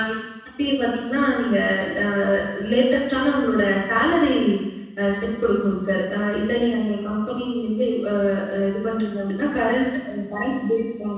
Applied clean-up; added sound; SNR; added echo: none; none; none; reverberation time 1.1 s.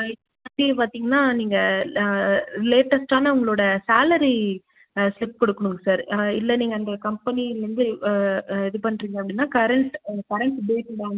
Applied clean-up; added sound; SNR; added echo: none; none; none; none.